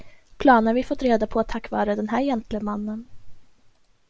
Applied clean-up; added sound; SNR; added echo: none; none; none; none.